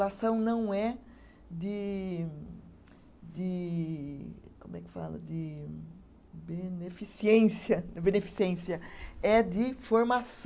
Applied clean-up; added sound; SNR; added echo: none; none; none; none.